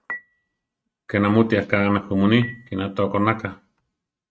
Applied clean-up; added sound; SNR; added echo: neural mask model RNNoise.